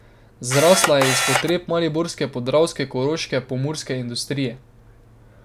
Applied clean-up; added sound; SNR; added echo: none; Camera; 0 dB; none.